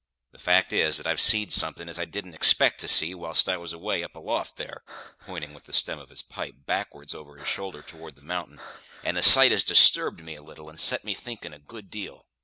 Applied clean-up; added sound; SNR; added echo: none; Breathing; 18 dB; none.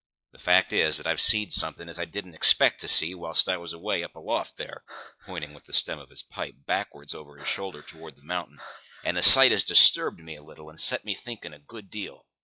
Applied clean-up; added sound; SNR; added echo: classical method log-MMSE.